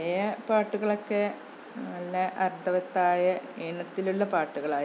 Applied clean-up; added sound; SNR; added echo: none; none; none; none.